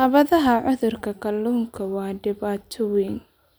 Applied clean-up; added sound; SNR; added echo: none; none; none; none.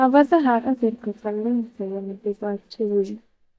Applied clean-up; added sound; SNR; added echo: neural mask model DeepFilterNet 3.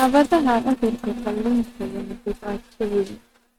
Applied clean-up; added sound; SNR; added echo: neural mask model RNNoise.